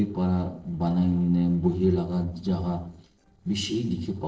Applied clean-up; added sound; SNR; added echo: neural separator model SepFormer DNS4.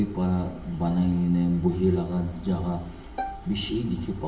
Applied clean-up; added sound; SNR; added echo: none; Bowed string instrument; 11 dB; reverberation time 0.8 s.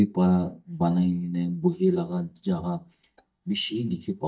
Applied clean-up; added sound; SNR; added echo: neural mask model DeepFilterNet 3.